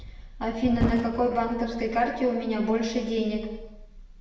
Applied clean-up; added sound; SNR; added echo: none; Boom; 11 dB; reverberation time 1.0 s.